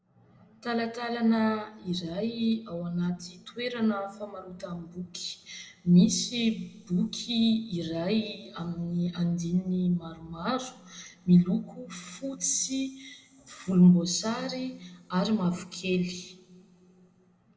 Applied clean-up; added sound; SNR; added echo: none; none; none; reverberation time 1.1 s.